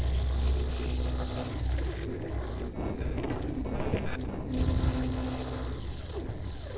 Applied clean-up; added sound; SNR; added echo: neural separator model SepFormer DNS4.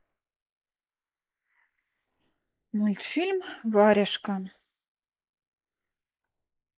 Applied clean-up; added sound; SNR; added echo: neural mask model Resemble Enhance denoiser.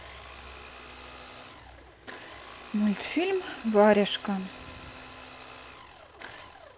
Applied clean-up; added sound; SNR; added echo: none; Domestic sounds, home sounds; 16 dB; none.